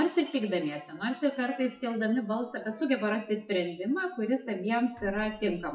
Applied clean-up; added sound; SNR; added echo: classical method WPE with log-MMSE.